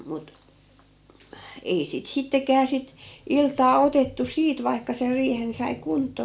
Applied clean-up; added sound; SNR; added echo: none; none; none; none.